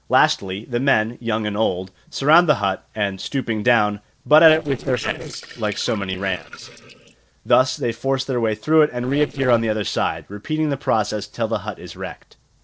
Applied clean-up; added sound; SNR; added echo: neural separator model SepFormer DNS4.